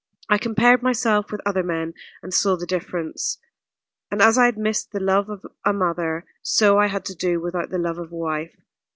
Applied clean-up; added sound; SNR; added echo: none; none; none; none.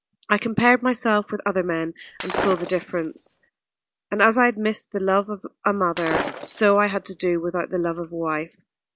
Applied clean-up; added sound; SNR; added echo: none; Shatter; 7 dB; none.